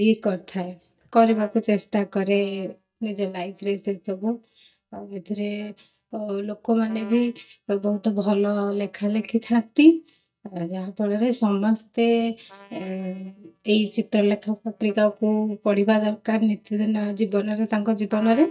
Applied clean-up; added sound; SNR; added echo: neural mask model DeepFilterNet 3.